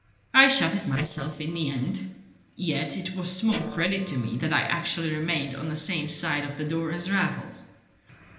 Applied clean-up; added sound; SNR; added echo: neural separator model SepFormer DNS4.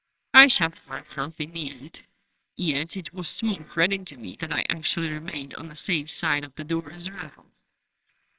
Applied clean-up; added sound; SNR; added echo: neural separator model SepFormer WHAMR!.